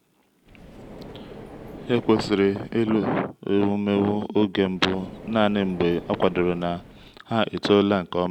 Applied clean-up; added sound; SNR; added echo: none; Car; 17 dB; none.